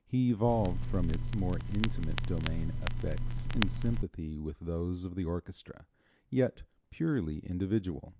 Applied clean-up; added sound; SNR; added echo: none; Crackle; -2 dB; none.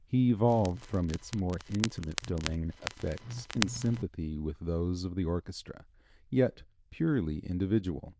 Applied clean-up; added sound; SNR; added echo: neural diffusion model UNIVERSE++.